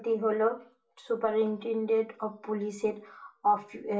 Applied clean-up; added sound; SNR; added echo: none; none; none; reverberation time 0.3 s.